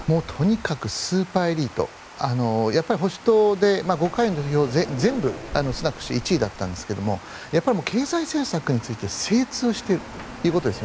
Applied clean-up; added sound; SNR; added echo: none; Sliding door + Water; 16 dB; none.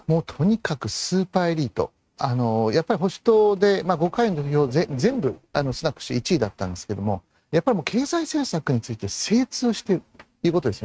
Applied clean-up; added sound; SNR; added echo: neural mask model RNNoise.